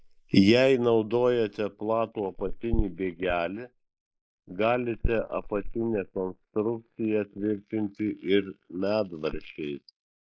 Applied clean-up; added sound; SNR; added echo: neural mask model Resemble Enhance denoiser.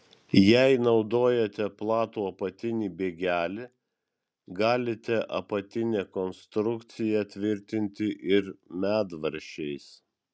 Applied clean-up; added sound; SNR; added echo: none; none; none; none.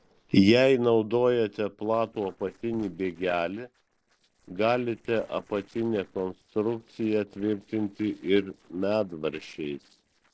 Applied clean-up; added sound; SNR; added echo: neural separator model SepFormer DNS4.